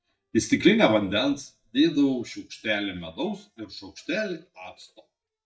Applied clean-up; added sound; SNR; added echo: neural mask model DeepFilterNet 3.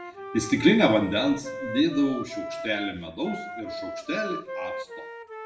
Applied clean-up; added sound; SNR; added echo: none; Wind instrument, woodwind instrument; 10 dB; reverberation time 0.7 s.